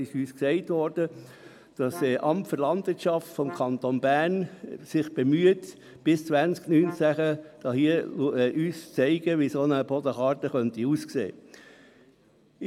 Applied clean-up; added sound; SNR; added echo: none; Brass instrument; 19 dB; none.